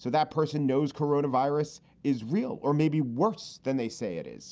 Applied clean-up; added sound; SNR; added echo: none; none; none; none.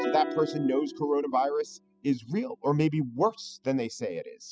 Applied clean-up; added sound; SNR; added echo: classical method spectral subtraction.